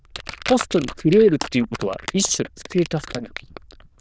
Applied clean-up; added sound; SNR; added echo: neural diffusion model UNIVERSE++.